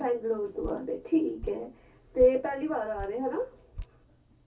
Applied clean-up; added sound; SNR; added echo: none; Drip; 16 dB; reverberation time 0.3 s.